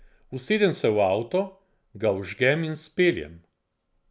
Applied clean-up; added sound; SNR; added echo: none; none; none; none.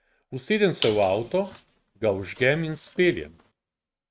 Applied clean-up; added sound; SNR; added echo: neural mask model RNNoise.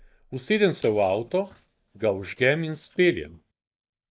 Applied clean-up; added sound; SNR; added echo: neural mask model DeepFilterNet 3.